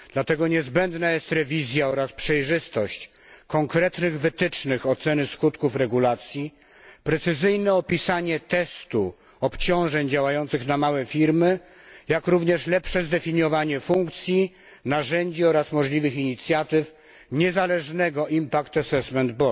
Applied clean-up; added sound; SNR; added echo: none; none; none; none.